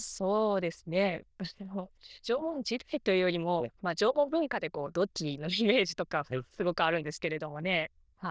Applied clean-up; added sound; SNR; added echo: neural diffusion model UNIVERSE++.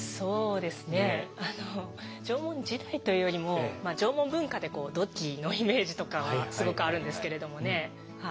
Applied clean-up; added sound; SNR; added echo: none; none; none; none.